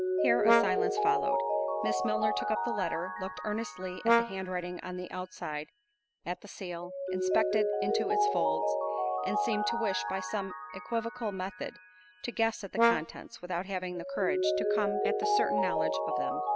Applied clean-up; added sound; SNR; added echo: none; Brass instrument + Mallet percussion; -4 dB; none.